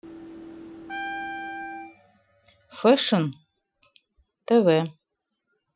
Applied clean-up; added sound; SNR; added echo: classical method Wiener filter.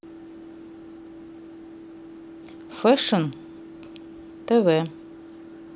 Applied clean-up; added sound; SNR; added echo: none; none; none; none.